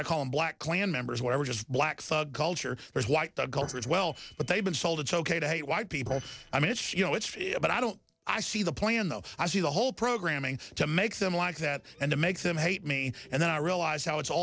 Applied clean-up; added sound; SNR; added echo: neural separator model SepFormer DNS4.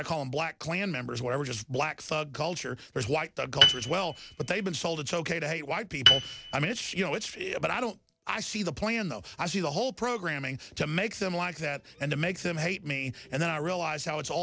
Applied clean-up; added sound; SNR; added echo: none; Piano; -3 dB; none.